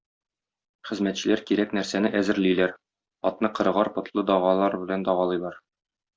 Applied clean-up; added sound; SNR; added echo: none; none; none; none.